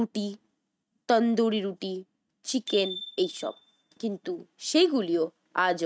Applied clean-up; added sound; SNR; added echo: neural mask model RNNoise.